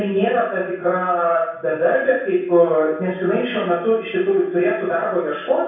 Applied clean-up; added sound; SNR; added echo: none; none; none; reverberation time 0.7 s.